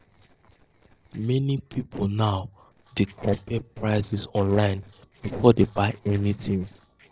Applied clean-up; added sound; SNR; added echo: neural separator model SepFormer DNS4.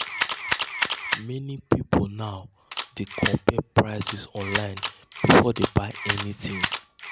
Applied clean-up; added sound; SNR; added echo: none; Camera; 6 dB; none.